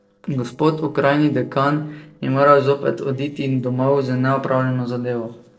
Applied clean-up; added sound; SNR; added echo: neural separator model SepFormer DNS4.